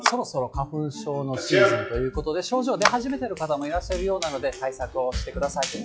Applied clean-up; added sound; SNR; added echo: classical method log-MMSE.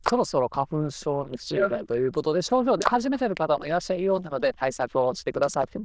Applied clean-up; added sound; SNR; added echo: neural diffusion model UNIVERSE++.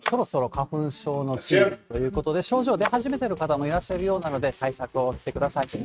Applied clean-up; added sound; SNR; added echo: neural mask model RNNoise.